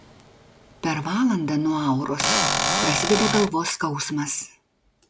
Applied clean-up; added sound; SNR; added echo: none; Cupboard open or close / Door; -3 dB; none.